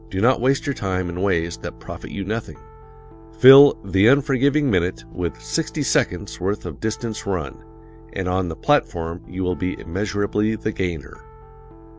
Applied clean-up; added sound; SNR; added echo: none; Piano; 20 dB; none.